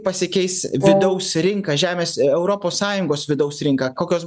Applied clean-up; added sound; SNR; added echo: none; Wind instrument, woodwind instrument; -1 dB; none.